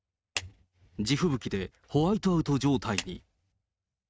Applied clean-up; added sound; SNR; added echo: neural mask model RNNoise.